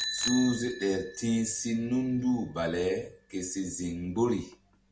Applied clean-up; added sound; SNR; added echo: none; Bicycle bell; 12 dB; none.